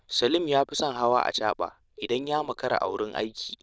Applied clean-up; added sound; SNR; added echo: neural diffusion model UNIVERSE++.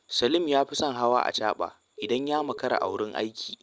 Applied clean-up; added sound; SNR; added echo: none; Telephone; 15 dB; none.